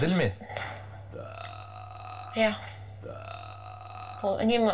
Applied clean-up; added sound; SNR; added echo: none; Burping, eructation; 12 dB; reverberation time 0.2 s.